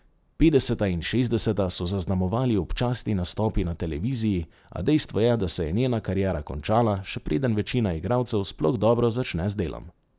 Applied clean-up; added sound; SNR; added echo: none; none; none; none.